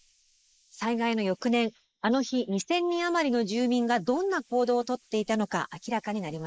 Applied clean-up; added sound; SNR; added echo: neural mask model Resemble Enhance denoiser.